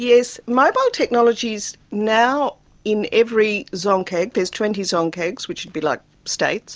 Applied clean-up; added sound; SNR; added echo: none; none; none; none.